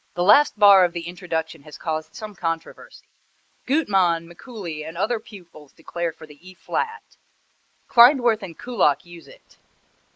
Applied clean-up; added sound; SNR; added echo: neural mask model Resemble Enhance denoiser.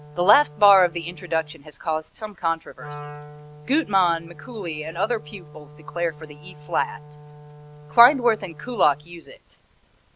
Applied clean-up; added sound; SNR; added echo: none; Wind instrument, woodwind instrument; 19 dB; none.